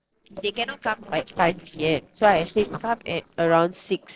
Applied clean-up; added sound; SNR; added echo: neural separator model SepFormer DNS4.